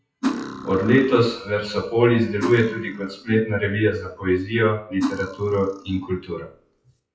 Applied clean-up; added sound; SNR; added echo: classical method WPE with log-MMSE.